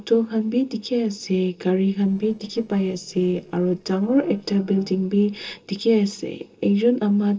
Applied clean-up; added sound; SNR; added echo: neural separator model SepFormer DNS4.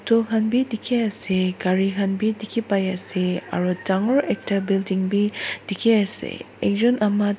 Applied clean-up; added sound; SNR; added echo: none; none; none; none.